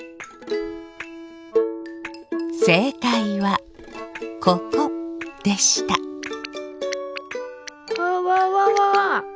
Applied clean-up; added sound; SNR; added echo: none; none; none; none.